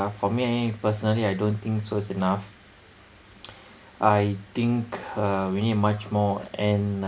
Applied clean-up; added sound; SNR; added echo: none; none; none; none.